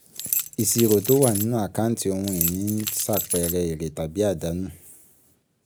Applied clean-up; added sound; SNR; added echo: none; Rattle / Keys jangling; 4 dB; none.